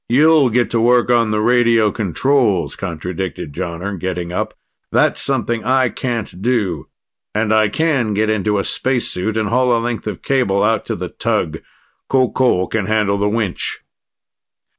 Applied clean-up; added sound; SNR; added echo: none; none; none; none.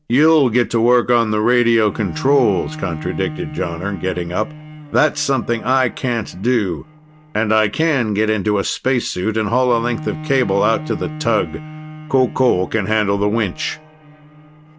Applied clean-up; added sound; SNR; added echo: none; Bowed string instrument; 15 dB; none.